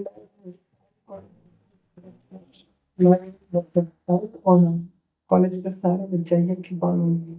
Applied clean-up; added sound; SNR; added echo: neural mask model DeepFilterNet 3.